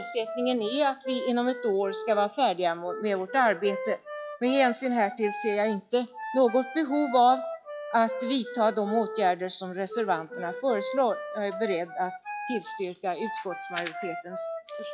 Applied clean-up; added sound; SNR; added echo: classical method log-MMSE.